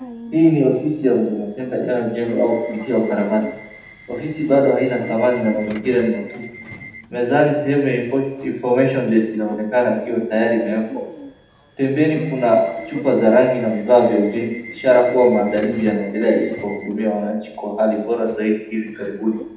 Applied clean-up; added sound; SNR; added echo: none; Subway, metro, underground / Alarm; 17 dB; reverberation time 0.8 s.